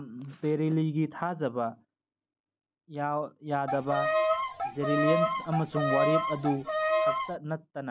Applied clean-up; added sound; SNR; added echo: none; Bowed string instrument; -3 dB; none.